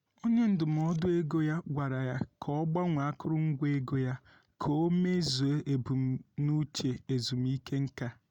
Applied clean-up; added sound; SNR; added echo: none; none; none; none.